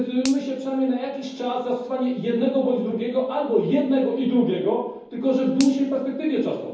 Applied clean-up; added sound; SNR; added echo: none; Finger snapping; 18 dB; reverberation time 0.9 s.